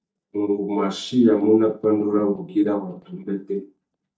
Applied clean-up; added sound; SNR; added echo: neural mask model DeepFilterNet 3.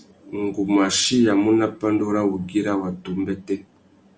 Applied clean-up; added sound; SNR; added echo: none; none; none; none.